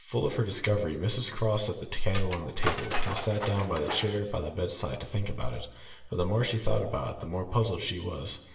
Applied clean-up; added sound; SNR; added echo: none; Tools; 6 dB; reverberation time 1.1 s.